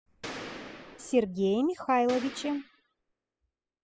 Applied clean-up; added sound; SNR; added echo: classical method spectral subtraction.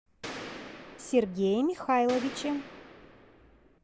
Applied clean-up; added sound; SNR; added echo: none; Gunshot, gunfire; 13 dB; none.